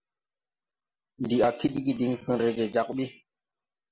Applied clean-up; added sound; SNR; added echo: none; none; none; none.